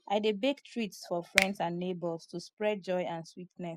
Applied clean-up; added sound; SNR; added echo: none; Finger snapping; 4 dB; none.